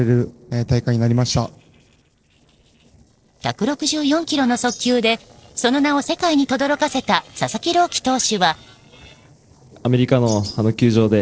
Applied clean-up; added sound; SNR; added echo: neural separator model SepFormer DNS4.